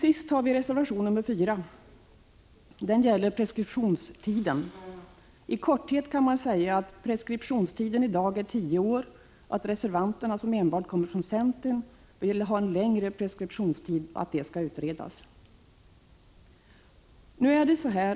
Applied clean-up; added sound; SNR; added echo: none; none; none; none.